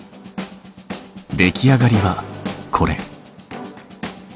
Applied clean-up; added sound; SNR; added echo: none; none; none; none.